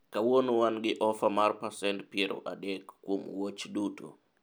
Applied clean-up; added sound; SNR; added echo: none; none; none; none.